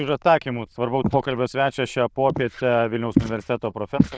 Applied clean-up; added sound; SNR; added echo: neural diffusion model UNIVERSE++.